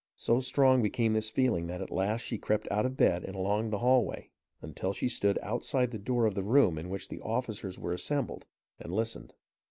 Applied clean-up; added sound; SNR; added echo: none; none; none; none.